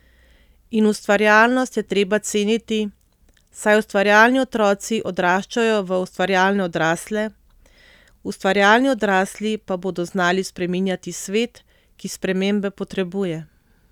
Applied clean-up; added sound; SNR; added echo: none; none; none; none.